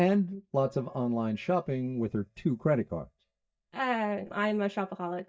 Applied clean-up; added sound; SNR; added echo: neural mask model DeepFilterNet 3.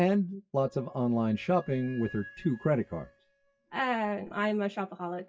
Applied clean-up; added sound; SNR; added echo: classical method WPE with log-MMSE.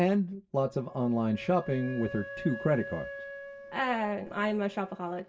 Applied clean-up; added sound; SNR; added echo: none; Wind instrument, woodwind instrument; 14 dB; reverberation time 0.2 s.